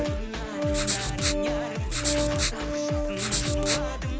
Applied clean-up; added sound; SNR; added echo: none; Writing + Organ; -2 dB; none.